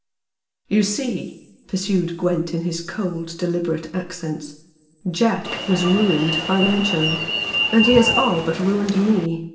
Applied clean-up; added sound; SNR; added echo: none; Alarm; 3 dB; reverberation time 1.1 s.